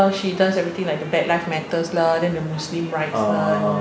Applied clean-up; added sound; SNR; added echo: none; none; none; none.